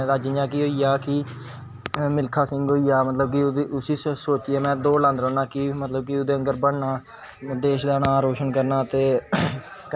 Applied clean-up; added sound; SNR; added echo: none; none; none; none.